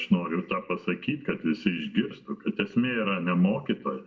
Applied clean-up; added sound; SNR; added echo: none; none; none; reverberation time 0.5 s.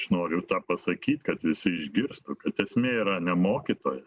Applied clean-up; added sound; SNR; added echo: none; none; none; none.